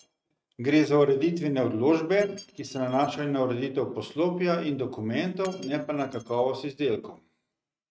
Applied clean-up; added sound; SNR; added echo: neural mask model RNNoise.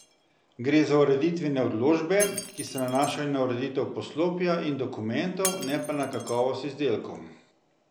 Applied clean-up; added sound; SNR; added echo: none; Shatter; 15 dB; none.